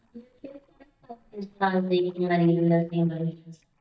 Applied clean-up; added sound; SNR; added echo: neural mask model DeepFilterNet 3.